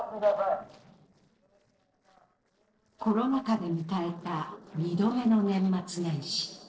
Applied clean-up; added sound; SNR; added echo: neural separator model SepFormer DNS4.